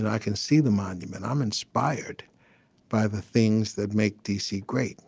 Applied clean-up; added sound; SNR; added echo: none; none; none; none.